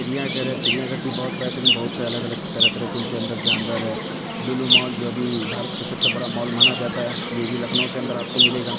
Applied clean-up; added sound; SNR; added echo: none; Chirp, tweet; -4 dB; none.